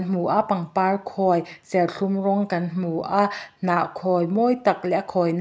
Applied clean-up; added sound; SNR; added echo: none; none; none; none.